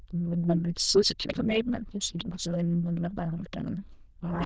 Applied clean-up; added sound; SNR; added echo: neural diffusion model UNIVERSE++.